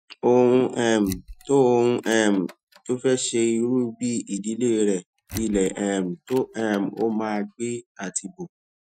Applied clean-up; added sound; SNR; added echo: classical method Wiener filter.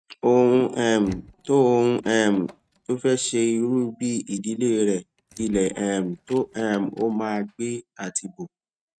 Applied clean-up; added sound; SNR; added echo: neural mask model RNNoise.